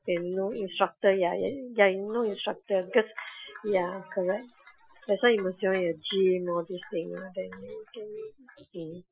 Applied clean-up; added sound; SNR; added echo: classical method Wiener filter.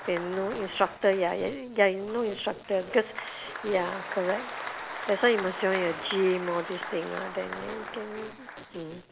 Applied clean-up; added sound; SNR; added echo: none; Applause; 10 dB; none.